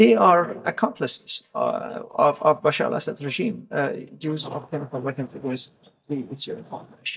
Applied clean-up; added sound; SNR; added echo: neural mask model DeepFilterNet 3.